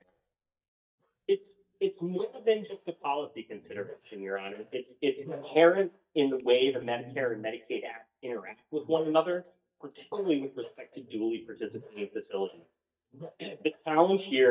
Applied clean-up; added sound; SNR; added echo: neural mask model DeepFilterNet 3.